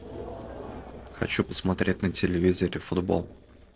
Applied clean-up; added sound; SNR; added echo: neural separator model SepFormer DNS4.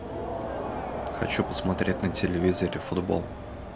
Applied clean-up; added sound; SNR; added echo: none; Crowd; 5 dB; none.